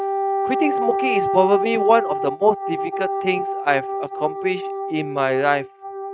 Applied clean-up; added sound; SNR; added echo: neural mask model RNNoise.